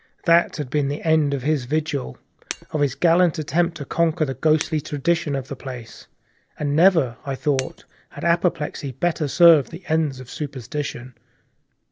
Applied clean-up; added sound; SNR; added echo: none; Shatter; 19 dB; none.